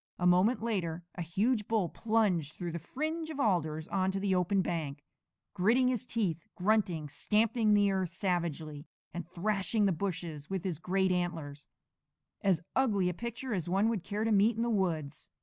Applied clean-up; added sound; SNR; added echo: none; none; none; none.